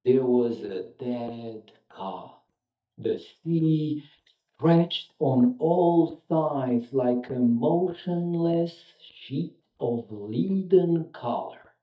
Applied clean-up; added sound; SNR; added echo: neural mask model DeepFilterNet 3.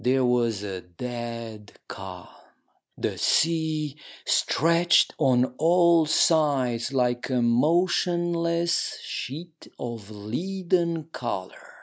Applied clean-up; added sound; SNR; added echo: none; none; none; none.